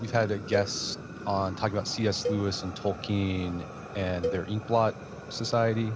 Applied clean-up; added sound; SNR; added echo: none; Cowbell + Fire; 8 dB; none.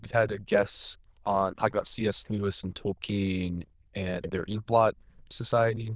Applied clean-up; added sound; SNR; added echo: neural diffusion model UNIVERSE++.